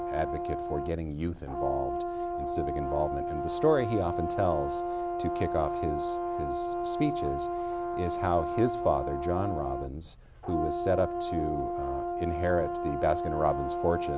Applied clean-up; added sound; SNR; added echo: none; Brass instrument; 1 dB; none.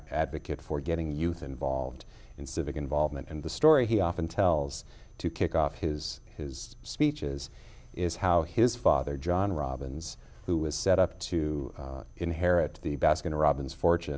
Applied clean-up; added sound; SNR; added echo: none; none; none; none.